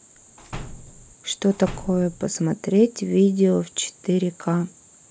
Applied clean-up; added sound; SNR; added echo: none; Slam; 15 dB; none.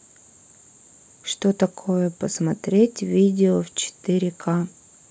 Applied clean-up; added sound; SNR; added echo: none; none; none; none.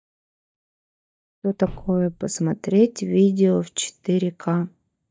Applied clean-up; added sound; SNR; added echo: neural mask model DeepFilterNet 3.